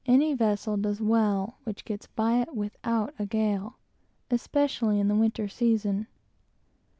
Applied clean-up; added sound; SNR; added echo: none; none; none; none.